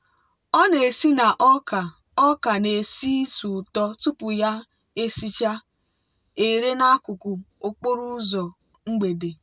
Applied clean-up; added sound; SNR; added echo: none; none; none; none.